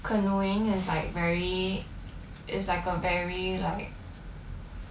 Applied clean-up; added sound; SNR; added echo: none; none; none; none.